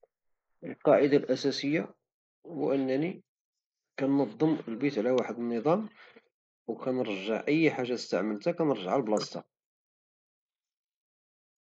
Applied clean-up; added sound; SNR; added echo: neural mask model Resemble Enhance denoiser.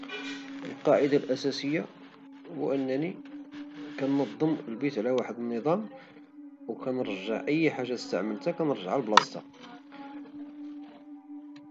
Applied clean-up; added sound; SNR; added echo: none; Musical instrument; 15 dB; none.